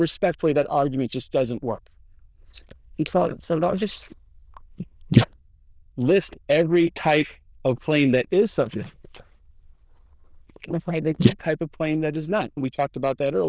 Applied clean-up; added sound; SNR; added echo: neural diffusion model UNIVERSE++.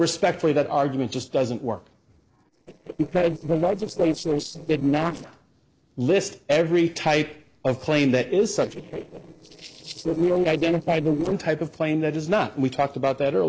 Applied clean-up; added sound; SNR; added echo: neural separator model SepFormer DNS4.